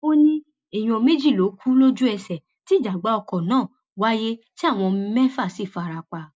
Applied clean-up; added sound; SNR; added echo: none; none; none; none.